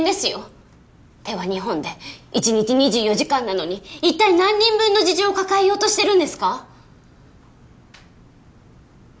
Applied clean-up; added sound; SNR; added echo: none; none; none; none.